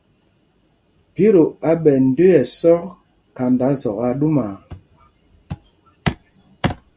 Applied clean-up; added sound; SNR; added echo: none; none; none; none.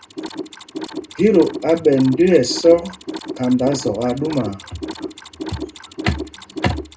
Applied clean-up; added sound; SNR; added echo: none; Mechanisms; 12 dB; reverberation time 0.2 s.